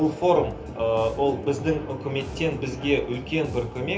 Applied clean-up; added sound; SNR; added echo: none; Bass guitar; 15 dB; reverberation time 0.3 s.